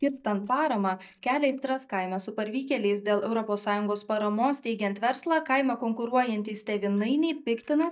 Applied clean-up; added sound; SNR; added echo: neural mask model DeepFilterNet 3.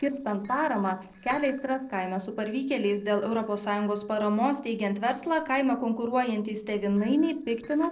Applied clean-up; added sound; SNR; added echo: neural separator model SepFormer DNS4.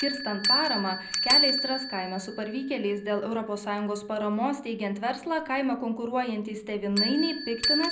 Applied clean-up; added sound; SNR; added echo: none; Bell; 1 dB; reverberation time 0.5 s.